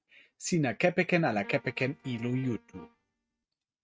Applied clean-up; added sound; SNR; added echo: neural mask model RNNoise.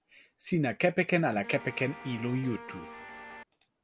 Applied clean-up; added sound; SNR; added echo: none; Guitar; 14 dB; none.